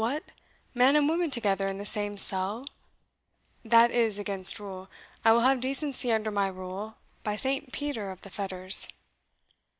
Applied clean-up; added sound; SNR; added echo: none; none; none; none.